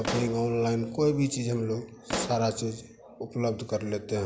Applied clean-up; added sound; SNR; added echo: none; Explosion; 9 dB; none.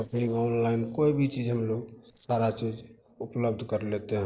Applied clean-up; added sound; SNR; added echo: neural separator model SepFormer DNS4.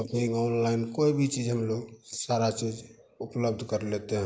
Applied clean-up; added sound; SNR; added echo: neural mask model Resemble Enhance denoiser.